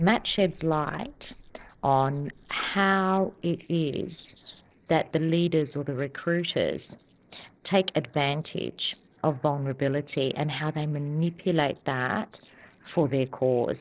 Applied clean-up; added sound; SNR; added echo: neural separator model SepFormer DNS4.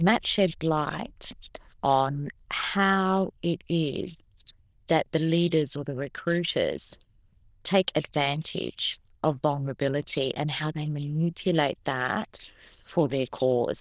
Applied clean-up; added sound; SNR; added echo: neural diffusion model UNIVERSE++.